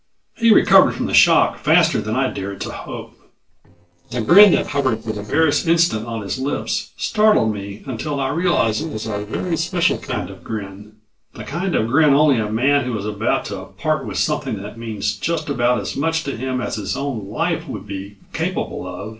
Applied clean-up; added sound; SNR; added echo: neural separator model SepFormer DNS4.